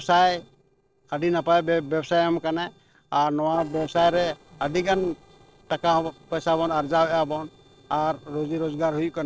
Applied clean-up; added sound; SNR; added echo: neural separator model SepFormer DNS4.